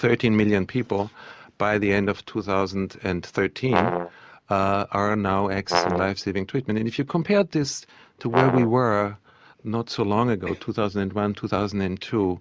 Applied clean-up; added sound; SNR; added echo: none; Brass instrument; 3 dB; none.